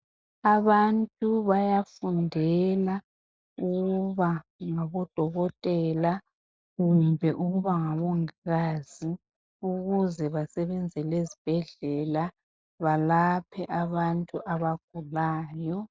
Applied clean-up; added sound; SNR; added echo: neural mask model Resemble Enhance denoiser.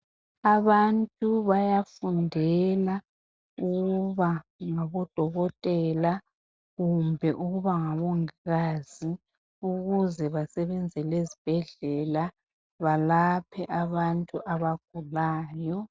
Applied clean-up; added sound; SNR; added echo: none; none; none; none.